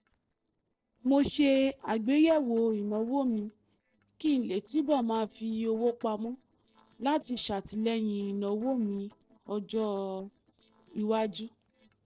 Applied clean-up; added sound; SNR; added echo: neural separator model SepFormer DNS4.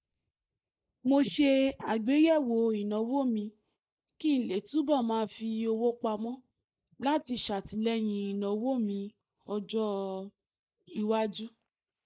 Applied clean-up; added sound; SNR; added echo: neural mask model Resemble Enhance denoiser.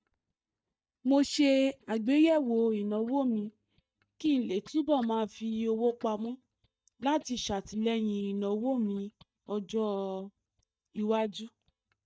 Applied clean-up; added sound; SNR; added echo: neural mask model DeepFilterNet 3.